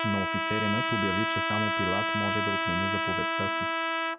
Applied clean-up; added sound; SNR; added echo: none; Trumpet; -5 dB; none.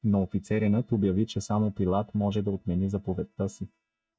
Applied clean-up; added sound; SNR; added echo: neural mask model DeepFilterNet 3.